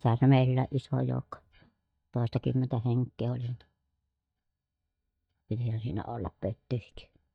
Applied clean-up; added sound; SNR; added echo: neural mask model DeepFilterNet 3.